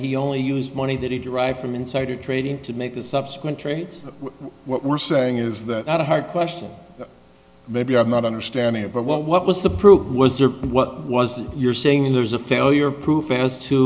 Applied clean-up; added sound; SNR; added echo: none; none; none; none.